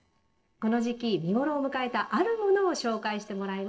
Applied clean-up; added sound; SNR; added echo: neural separator model SepFormer DNS4.